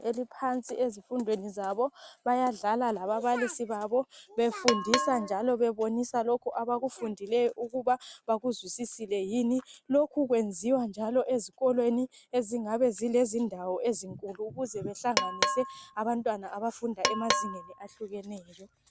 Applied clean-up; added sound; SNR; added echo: none; Percussion; 4 dB; none.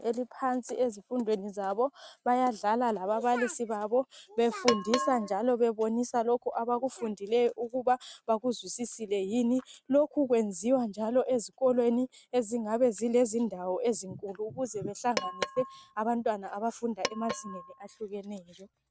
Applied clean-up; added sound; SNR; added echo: neural mask model RNNoise.